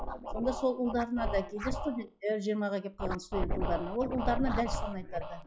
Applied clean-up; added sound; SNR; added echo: classical method log-MMSE.